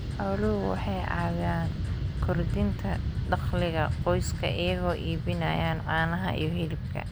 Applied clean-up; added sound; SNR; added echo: none; Fixed-wing aircraft, airplane; 1 dB; none.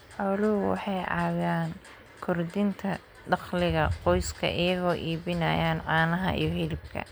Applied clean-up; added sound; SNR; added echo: none; none; none; none.